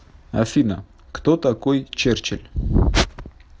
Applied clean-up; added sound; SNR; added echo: none; none; none; none.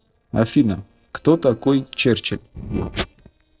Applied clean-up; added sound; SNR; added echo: neural separator model SepFormer DNS4.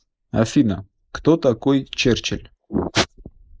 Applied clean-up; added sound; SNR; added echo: neural mask model Resemble Enhance denoiser.